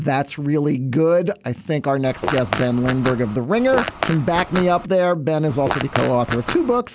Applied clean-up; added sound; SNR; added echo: none; Fart; 7 dB; none.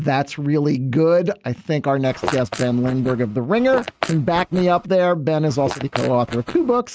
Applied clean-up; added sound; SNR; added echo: neural mask model RNNoise.